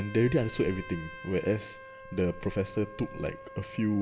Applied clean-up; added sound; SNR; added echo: none; Trumpet; 15 dB; reverberation time 0.8 s.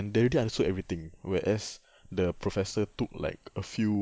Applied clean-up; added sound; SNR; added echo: none; none; none; none.